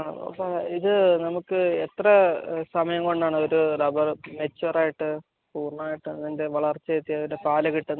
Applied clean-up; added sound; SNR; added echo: none; none; none; none.